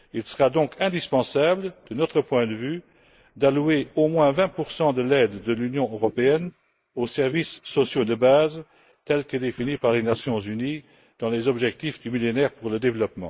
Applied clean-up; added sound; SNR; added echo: neural mask model Resemble Enhance denoiser.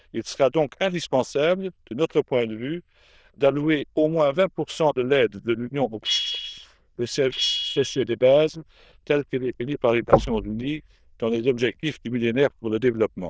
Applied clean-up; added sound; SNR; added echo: neural diffusion model UNIVERSE++.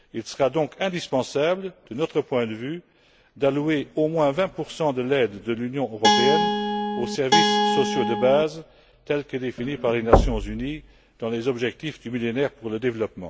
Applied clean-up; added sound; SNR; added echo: none; Knock / Wood / Percussion + Guitar; -3 dB; none.